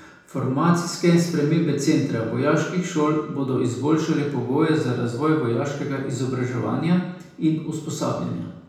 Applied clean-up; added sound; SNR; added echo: none; none; none; reverberation time 0.8 s.